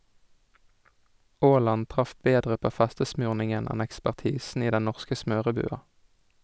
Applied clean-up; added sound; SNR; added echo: none; none; none; none.